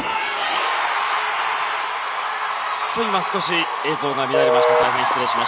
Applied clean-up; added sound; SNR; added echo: none; Telephone; -2 dB; none.